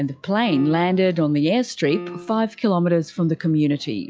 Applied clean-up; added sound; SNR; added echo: classical method log-MMSE.